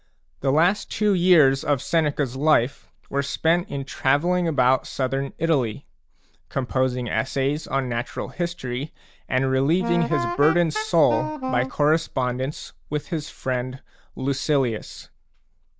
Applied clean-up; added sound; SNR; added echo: none; Wind instrument, woodwind instrument; 4 dB; none.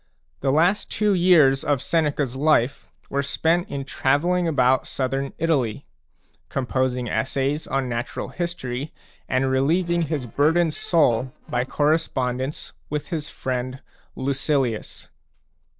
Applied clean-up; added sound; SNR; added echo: neural separator model SepFormer DNS4.